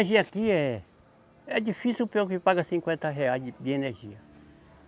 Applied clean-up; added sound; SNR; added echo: none; none; none; none.